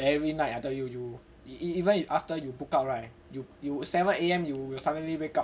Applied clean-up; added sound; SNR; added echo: none; none; none; none.